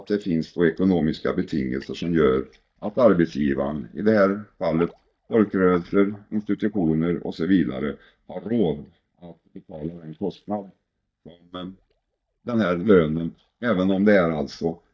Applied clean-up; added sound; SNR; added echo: neural mask model DeepFilterNet 3.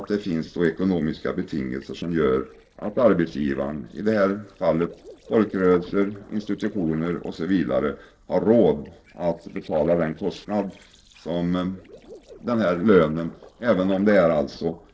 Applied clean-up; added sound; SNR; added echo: neural separator model SepFormer DNS4.